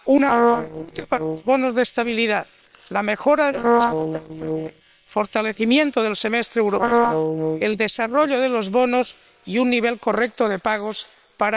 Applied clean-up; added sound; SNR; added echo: neural separator model SepFormer WHAM!.